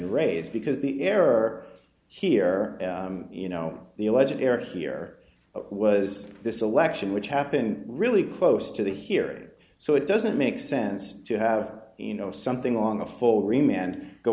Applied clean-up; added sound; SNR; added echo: none; none; none; none.